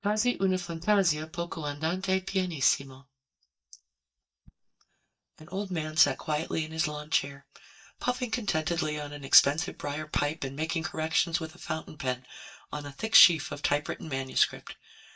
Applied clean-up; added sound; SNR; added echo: neural mask model DeepFilterNet 3.